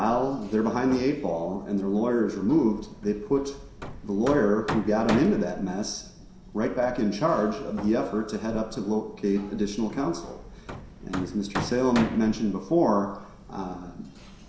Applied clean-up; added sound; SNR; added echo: none; Hammer; 13 dB; reverberation time 0.7 s.